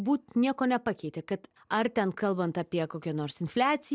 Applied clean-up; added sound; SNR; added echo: none; none; none; none.